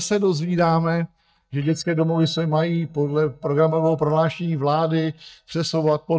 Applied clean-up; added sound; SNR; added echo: neural mask model DeepFilterNet 3.